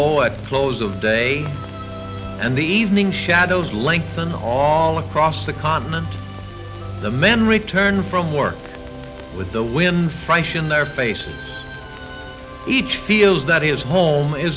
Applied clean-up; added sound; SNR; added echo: none; none; none; none.